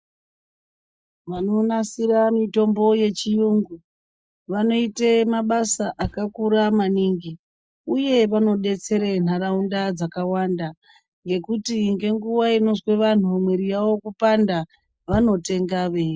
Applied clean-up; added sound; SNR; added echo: neural mask model DeepFilterNet 3.